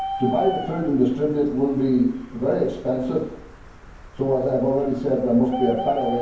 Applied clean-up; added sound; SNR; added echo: none; Bird; 11 dB; reverberation time 0.9 s.